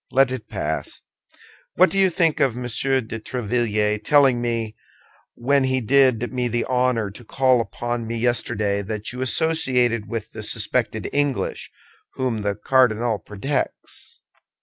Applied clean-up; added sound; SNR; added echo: none; none; none; none.